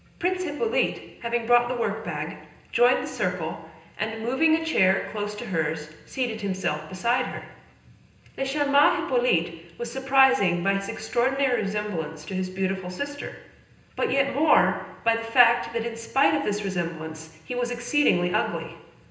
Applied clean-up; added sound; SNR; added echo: none; none; none; reverberation time 0.9 s.